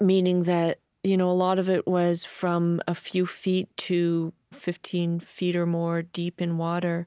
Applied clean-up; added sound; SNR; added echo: none; none; none; none.